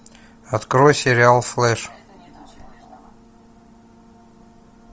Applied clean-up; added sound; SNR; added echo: none; none; none; none.